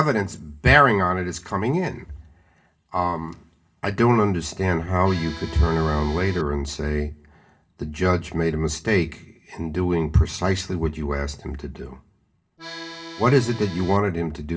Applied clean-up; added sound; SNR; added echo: none; Accordion; 14 dB; reverberation time 0.2 s.